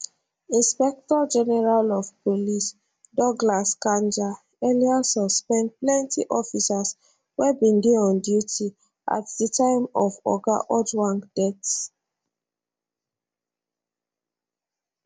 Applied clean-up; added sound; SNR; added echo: none; none; none; none.